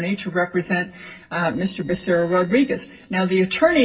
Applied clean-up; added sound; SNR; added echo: neural separator model SepFormer DNS4.